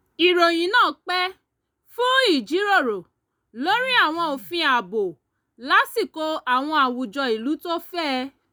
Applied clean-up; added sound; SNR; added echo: none; none; none; none.